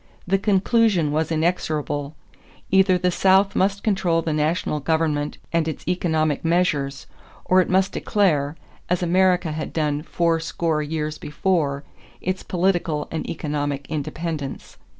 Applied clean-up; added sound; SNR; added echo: none; none; none; none.